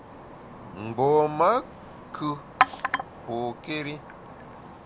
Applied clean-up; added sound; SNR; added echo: none; Chink, clink; 5 dB; none.